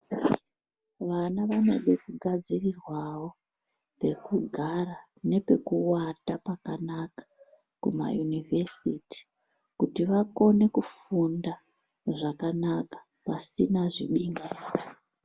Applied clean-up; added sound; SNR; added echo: none; none; none; none.